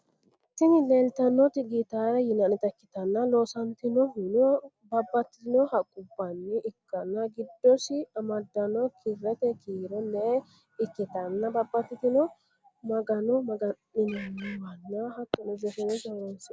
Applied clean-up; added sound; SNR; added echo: none; Bird; 16 dB; none.